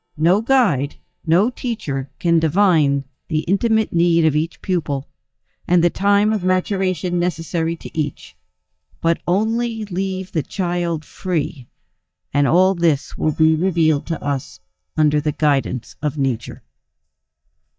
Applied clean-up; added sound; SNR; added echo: neural mask model DeepFilterNet 3.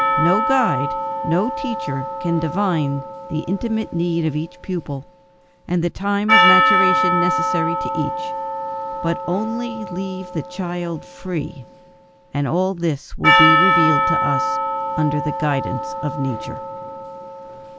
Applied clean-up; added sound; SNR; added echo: none; Percussion; -2 dB; none.